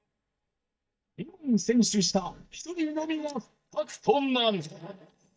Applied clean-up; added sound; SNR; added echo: neural mask model DeepFilterNet 3.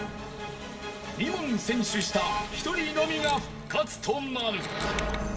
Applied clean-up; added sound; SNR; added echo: none; Mechanisms; 18 dB; reverberation time 2.0 s.